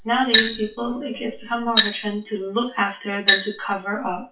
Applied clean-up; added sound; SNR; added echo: classical method WPE with log-MMSE.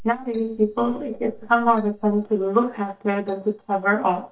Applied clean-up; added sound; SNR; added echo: neural mask model DeepFilterNet 3.